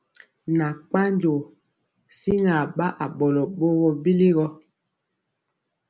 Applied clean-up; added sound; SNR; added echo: none; none; none; none.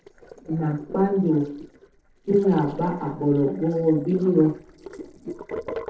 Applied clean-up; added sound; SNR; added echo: neural separator model SepFormer DNS4.